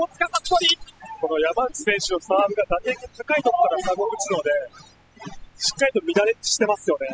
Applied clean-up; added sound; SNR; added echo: classical method spectral subtraction.